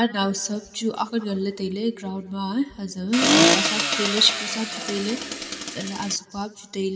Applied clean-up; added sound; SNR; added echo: none; Accelerating, revving, vroom; -3 dB; reverberation time 1.9 s.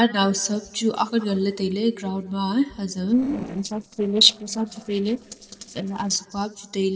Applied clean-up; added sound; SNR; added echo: neural separator model SepFormer DNS4.